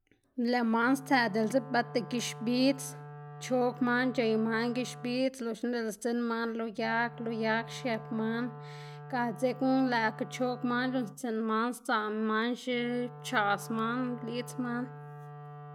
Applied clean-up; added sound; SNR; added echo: none; Wind instrument, woodwind instrument; 15 dB; none.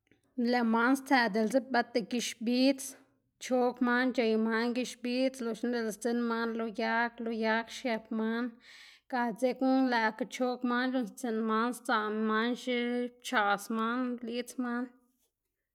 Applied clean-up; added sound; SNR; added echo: none; none; none; none.